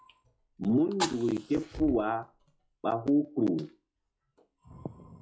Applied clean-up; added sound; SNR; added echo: classical method log-MMSE.